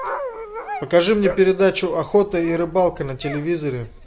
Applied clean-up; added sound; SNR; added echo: none; Dog; 13 dB; none.